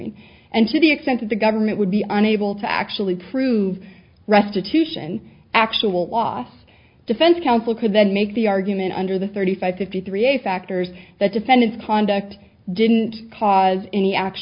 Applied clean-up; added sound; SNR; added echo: none; none; none; none.